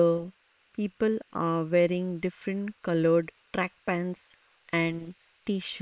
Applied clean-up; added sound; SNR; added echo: neural separator model SepFormer WHAM!.